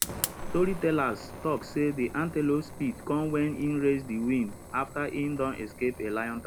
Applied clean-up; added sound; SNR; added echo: none; Fire; 10 dB; none.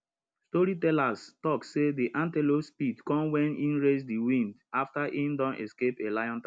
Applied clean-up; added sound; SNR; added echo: none; none; none; none.